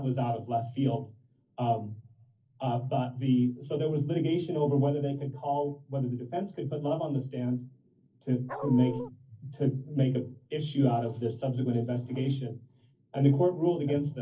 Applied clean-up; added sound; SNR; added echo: neural separator model SepFormer DNS4.